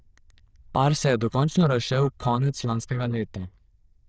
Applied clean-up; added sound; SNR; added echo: neural diffusion model UNIVERSE++.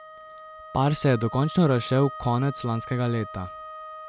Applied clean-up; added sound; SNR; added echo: none; Wind instrument, woodwind instrument; 14 dB; none.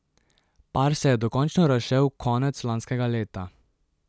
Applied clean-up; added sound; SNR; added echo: none; none; none; none.